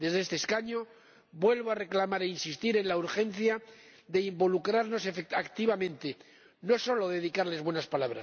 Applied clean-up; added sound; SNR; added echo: none; none; none; none.